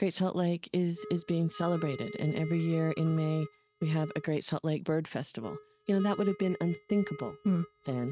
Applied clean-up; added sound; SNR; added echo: neural mask model RNNoise.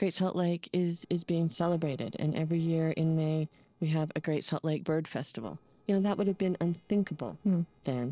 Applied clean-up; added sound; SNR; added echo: neural separator model SepFormer DNS4.